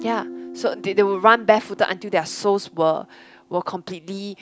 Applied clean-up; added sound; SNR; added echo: none; Guitar; 18 dB; none.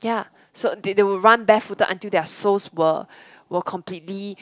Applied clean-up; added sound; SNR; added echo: none; none; none; none.